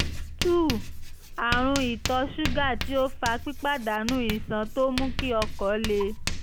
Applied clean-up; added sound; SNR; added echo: none; Writing; 4 dB; none.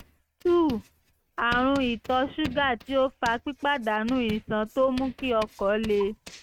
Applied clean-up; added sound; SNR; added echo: neural mask model RNNoise.